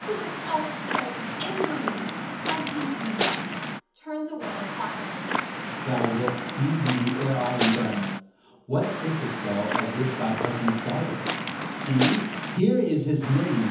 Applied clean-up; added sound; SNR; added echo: none; Waves, surf / Wind; 2 dB; reverberation time 1.3 s.